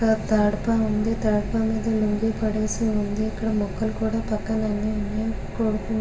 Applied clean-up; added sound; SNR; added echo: none; none; none; reverberation time 0.6 s.